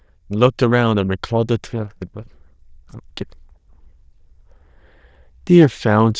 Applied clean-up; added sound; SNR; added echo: neural diffusion model UNIVERSE++.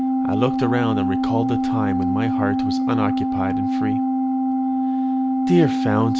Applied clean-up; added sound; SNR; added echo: none; Organ; -4 dB; none.